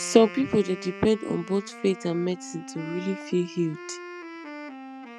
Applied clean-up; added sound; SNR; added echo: none; Wind instrument, woodwind instrument; 14 dB; none.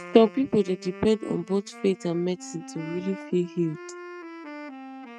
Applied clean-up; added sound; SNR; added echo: neural mask model RNNoise.